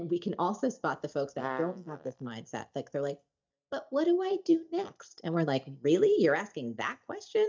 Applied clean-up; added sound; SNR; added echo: neural mask model DeepFilterNet 3.